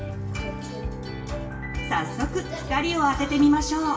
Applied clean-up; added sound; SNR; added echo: none; Bowed string instrument; 12 dB; reverberation time 0.7 s.